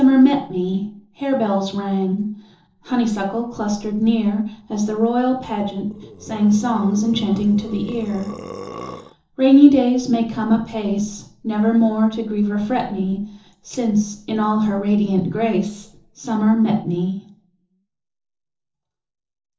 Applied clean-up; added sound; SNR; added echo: neural separator model SepFormer DNS4.